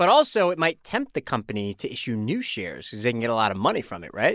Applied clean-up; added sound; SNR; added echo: neural mask model Resemble Enhance denoiser.